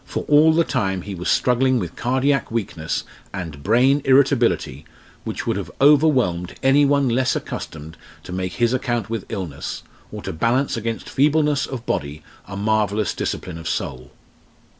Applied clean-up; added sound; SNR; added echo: none; none; none; none.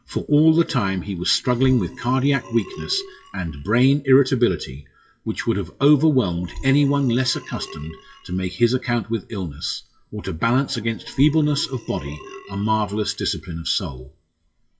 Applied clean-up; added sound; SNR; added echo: classical method WPE with log-MMSE.